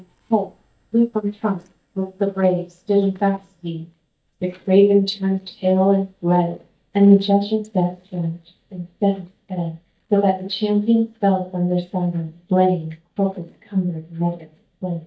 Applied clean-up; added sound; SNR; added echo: neural mask model DeepFilterNet 3.